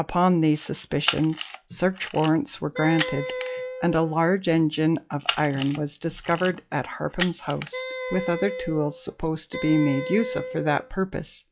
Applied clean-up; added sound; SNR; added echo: classical method log-MMSE.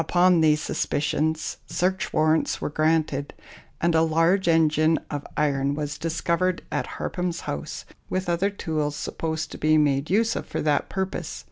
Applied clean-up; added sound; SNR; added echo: none; none; none; none.